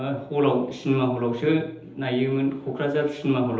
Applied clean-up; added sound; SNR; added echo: none; none; none; reverberation time 0.8 s.